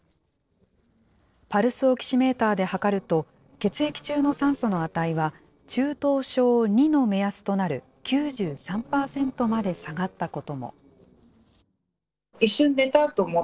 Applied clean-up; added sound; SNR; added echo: neural separator model SepFormer DNS4.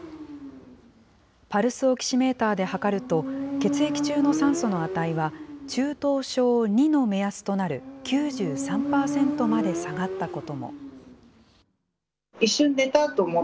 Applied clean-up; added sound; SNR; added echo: none; Motorcycle; 7 dB; none.